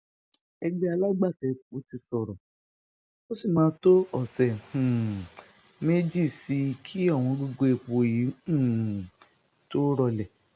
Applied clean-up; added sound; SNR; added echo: none; none; none; none.